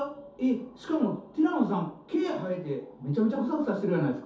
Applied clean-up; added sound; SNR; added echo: none; none; none; reverberation time 0.5 s.